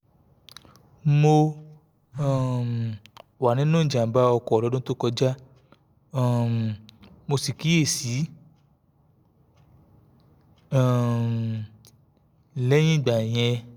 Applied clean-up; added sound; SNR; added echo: none; Telephone; 16 dB; none.